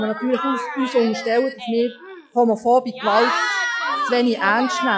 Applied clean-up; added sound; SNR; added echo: classical method log-MMSE.